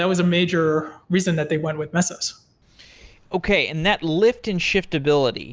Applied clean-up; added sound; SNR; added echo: none; none; none; none.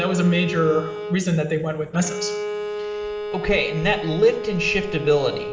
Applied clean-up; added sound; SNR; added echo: none; Bowed string instrument; 7 dB; reverberation time 1.7 s.